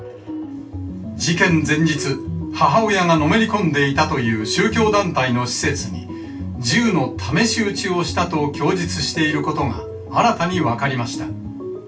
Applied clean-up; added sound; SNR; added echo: none; none; none; reverberation time 0.2 s.